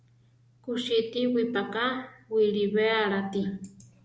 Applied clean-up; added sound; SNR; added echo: none; none; none; none.